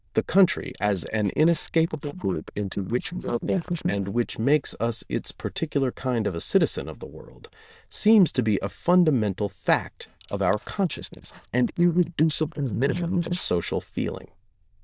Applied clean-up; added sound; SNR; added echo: neural diffusion model UNIVERSE++.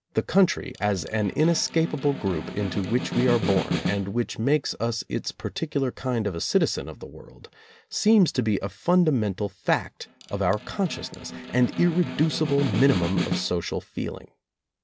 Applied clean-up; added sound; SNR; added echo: none; Snare drum; 7 dB; none.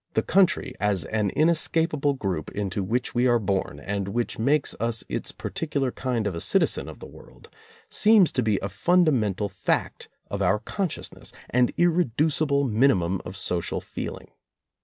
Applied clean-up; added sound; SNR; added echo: none; none; none; none.